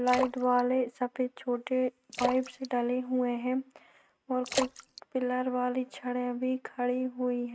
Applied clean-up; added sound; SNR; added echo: neural mask model RNNoise.